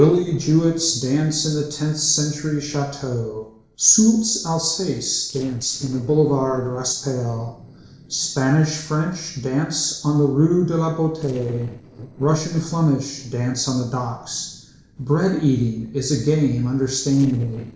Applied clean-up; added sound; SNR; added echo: neural separator model SepFormer DNS4.